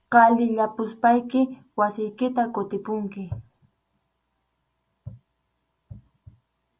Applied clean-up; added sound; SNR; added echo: none; none; none; none.